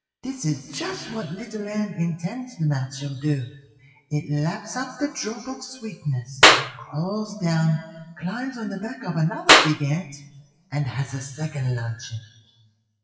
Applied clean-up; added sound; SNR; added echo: classical method WPE with log-MMSE.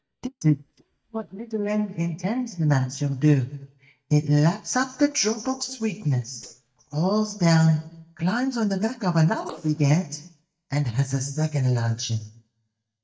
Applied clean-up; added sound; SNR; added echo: neural mask model DeepFilterNet 3.